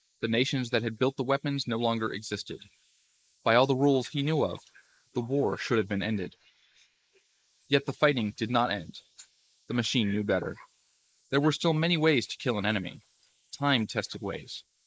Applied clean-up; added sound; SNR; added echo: neural mask model Resemble Enhance denoiser.